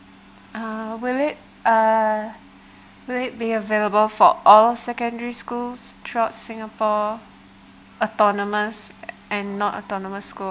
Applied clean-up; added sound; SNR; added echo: none; none; none; none.